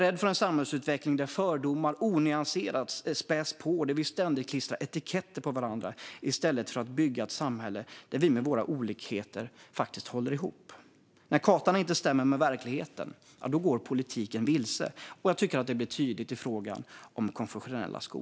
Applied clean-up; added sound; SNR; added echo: none; none; none; none.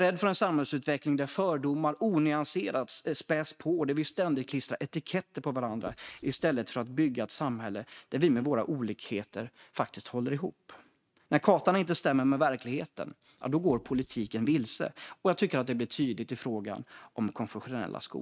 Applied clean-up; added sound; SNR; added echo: neural mask model RNNoise.